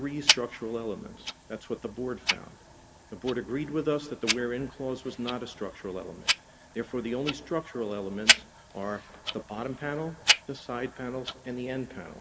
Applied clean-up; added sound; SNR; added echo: none; Tick-tock; -1 dB; none.